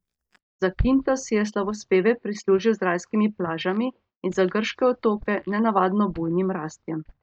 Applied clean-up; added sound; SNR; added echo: neural mask model DeepFilterNet 3.